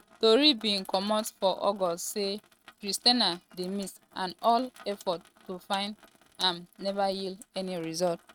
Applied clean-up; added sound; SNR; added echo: neural mask model RNNoise.